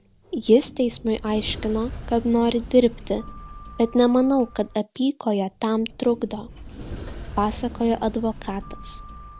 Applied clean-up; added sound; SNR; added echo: none; Sliding door; 15 dB; none.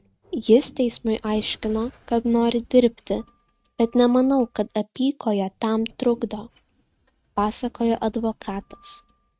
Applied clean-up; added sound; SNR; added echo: neural mask model RNNoise.